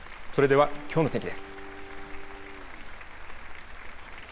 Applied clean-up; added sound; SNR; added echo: none; Applause + Guitar; 15 dB; none.